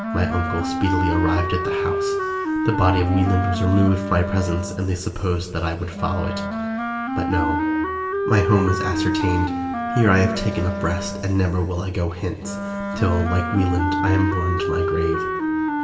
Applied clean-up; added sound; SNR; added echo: none; Wind instrument, woodwind instrument; 2 dB; reverberation time 1.9 s.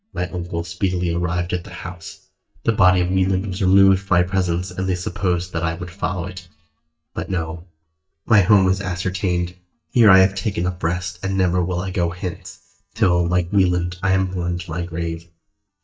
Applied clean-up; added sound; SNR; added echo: neural mask model DeepFilterNet 3.